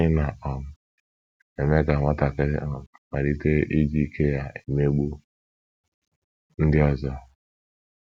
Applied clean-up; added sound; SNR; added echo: none; none; none; none.